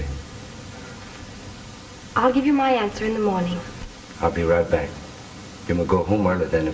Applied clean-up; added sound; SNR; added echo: none; none; none; reverberation time 0.8 s.